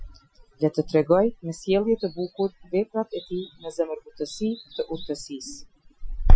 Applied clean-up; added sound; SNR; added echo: classical method Wiener filter.